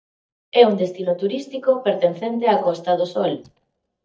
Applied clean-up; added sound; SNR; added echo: neural mask model DeepFilterNet 3.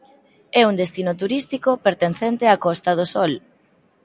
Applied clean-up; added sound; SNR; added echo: none; none; none; none.